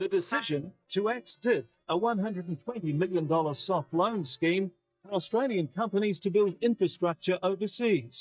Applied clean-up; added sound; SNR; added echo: neural mask model DeepFilterNet 3.